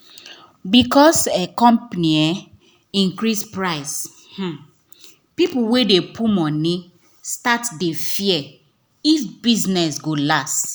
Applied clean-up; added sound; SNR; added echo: none; none; none; none.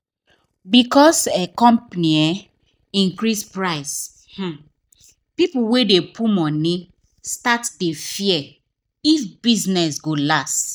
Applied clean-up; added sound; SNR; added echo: neural mask model DeepFilterNet 3.